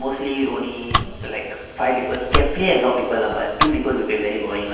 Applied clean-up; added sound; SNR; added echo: none; Domestic sounds, home sounds; 4 dB; reverberation time 1.2 s.